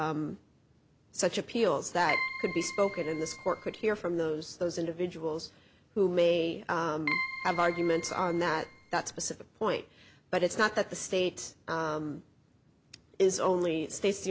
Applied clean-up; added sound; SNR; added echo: none; Keyboard (musical); 7 dB; none.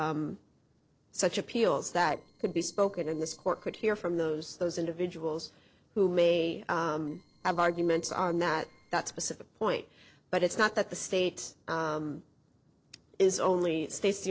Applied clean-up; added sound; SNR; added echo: neural separator model SepFormer DNS4.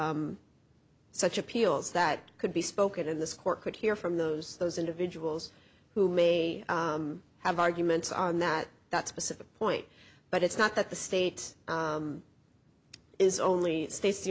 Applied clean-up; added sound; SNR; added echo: none; none; none; none.